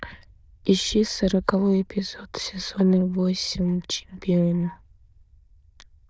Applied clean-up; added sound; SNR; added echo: neural diffusion model UNIVERSE++.